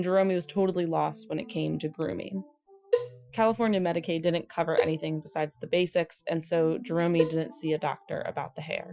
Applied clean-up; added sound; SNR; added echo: classical method Wiener filter.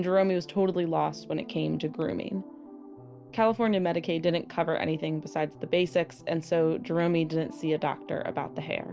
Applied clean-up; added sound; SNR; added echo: none; none; none; none.